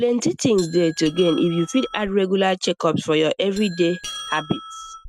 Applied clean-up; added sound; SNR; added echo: neural mask model RNNoise.